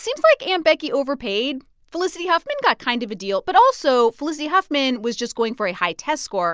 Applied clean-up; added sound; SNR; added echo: none; none; none; none.